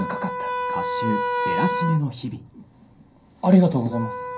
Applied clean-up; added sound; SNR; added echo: none; Wind instrument, woodwind instrument; 4 dB; reverberation time 0.3 s.